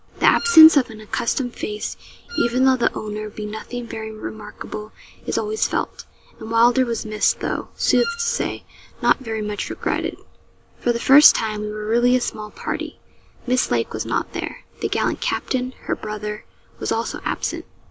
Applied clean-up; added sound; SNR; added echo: none; Wind instrument, woodwind instrument; 11 dB; none.